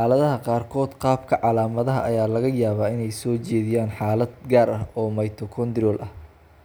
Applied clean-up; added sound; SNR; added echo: none; none; none; none.